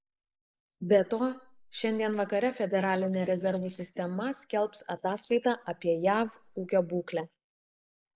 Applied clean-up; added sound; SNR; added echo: neural mask model Resemble Enhance denoiser.